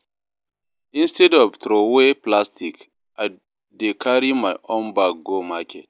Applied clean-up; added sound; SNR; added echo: none; none; none; none.